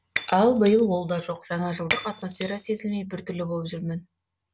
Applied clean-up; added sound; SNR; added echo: none; Shatter; 9 dB; none.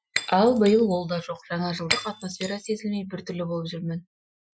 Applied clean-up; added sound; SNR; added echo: classical method Wiener filter.